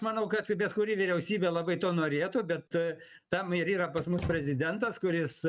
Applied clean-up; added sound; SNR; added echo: neural mask model RNNoise.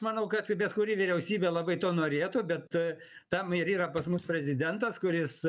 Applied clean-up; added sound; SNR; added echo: neural mask model DeepFilterNet 3.